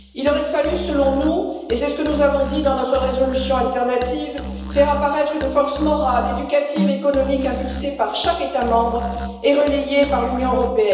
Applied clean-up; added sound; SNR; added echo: none; Musical instrument; 9 dB; reverberation time 1.0 s.